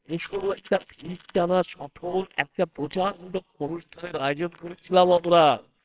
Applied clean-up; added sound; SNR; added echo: neural separator model SepFormer WHAMR!.